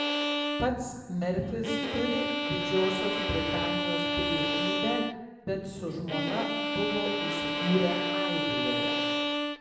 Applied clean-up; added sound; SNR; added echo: none; Bowed string instrument; -2 dB; reverberation time 1.1 s.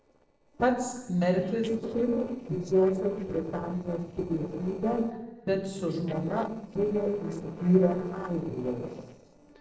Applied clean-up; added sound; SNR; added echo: neural separator model SepFormer DNS4.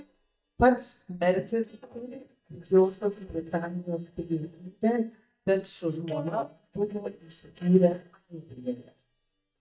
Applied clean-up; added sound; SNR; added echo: neural mask model DeepFilterNet 3.